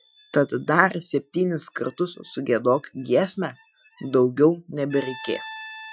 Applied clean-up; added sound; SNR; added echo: classical method Wiener filter.